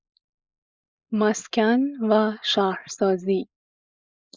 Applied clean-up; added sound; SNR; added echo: neural mask model Resemble Enhance denoiser.